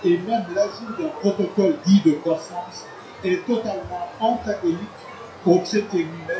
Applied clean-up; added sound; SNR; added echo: classical method WPE with log-MMSE.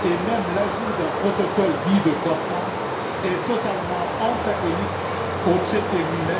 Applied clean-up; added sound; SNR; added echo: none; Stream; 1 dB; reverberation time 0.7 s.